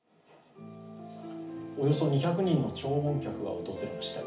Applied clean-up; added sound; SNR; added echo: none; none; none; reverberation time 0.4 s.